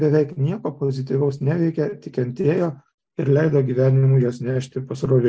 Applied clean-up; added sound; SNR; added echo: none; none; none; none.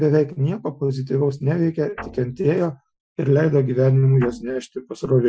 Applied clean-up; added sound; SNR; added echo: classical method Wiener filter.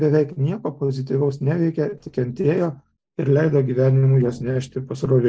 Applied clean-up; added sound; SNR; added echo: neural separator model SepFormer DNS4.